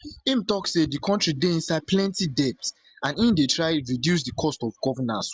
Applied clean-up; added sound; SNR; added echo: none; none; none; none.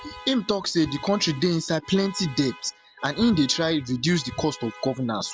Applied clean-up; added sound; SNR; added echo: none; Alarm; 19 dB; none.